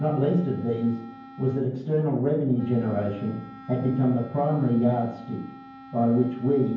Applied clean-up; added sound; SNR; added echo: none; Wind instrument, woodwind instrument; 20 dB; reverberation time 0.9 s.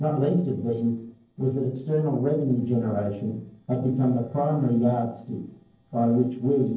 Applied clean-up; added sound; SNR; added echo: neural separator model SepFormer DNS4.